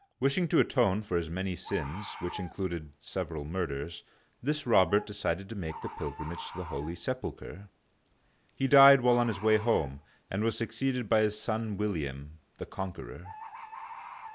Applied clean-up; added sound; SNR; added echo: none; Bird; 18 dB; none.